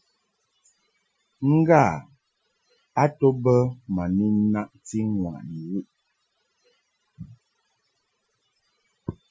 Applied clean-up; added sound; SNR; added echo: classical method Wiener filter.